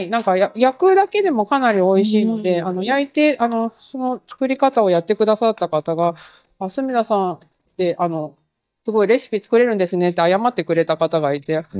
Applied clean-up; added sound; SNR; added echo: neural mask model DeepFilterNet 3.